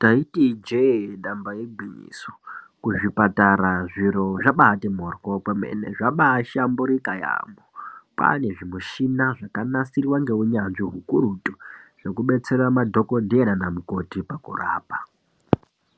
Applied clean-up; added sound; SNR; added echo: none; none; none; none.